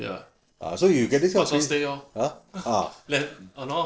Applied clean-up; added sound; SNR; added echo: neural separator model SepFormer DNS4.